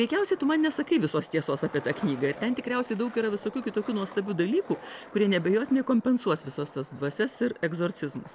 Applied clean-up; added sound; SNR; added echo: none; Skateboard; 19 dB; none.